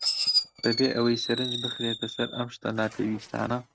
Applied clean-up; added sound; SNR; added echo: neural mask model RNNoise.